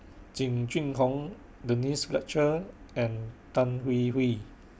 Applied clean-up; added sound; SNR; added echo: none; none; none; none.